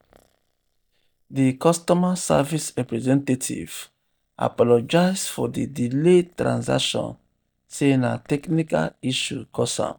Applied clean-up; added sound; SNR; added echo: neural mask model DeepFilterNet 3.